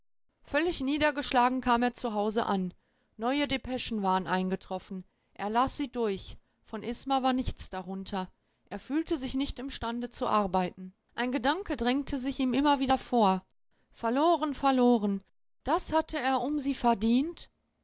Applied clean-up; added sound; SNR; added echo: none; none; none; none.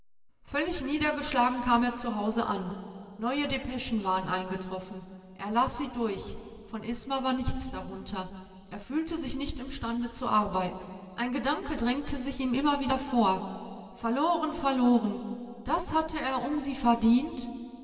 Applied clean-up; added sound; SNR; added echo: none; none; none; reverberation time 2.6 s.